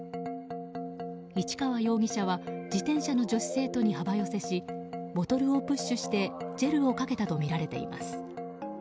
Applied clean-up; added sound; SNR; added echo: none; none; none; none.